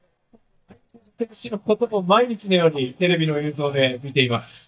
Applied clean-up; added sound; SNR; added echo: neural mask model DeepFilterNet 3.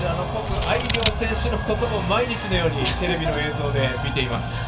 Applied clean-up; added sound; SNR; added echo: none; Scissors; 2 dB; reverberation time 0.2 s.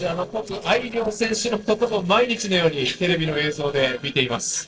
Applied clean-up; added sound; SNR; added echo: neural separator model SepFormer DNS4.